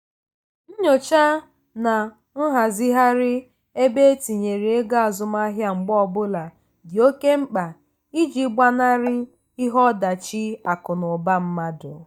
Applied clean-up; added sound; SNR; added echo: neural mask model DeepFilterNet 3.